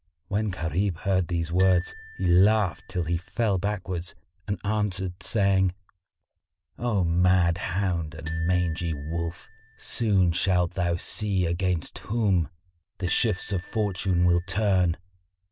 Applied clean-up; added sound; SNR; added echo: none; Marimba, xylophone; 19 dB; none.